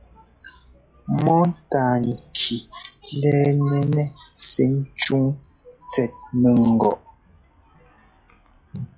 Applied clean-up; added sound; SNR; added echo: classical method log-MMSE.